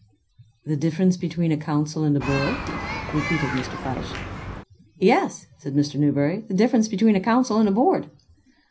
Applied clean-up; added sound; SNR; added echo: none; Human group actions; 7 dB; reverberation time 0.4 s.